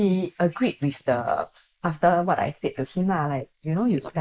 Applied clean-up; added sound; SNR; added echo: neural mask model Resemble Enhance denoiser.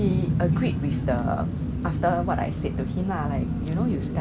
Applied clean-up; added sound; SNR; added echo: none; none; none; none.